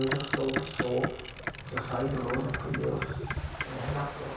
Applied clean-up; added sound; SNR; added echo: none; Boat, Water vehicle; 2 dB; reverberation time 0.7 s.